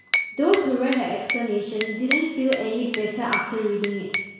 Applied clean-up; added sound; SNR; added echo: none; Glass / Bell; 3 dB; reverberation time 1.1 s.